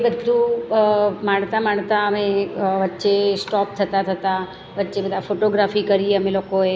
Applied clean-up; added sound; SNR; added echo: none; none; none; none.